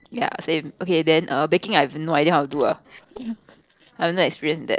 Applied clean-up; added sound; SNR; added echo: neural separator model SepFormer DNS4.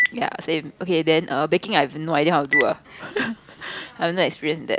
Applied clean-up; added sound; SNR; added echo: none; Telephone; 8 dB; none.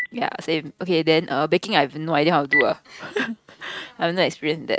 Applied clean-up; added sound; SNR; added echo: neural mask model RNNoise.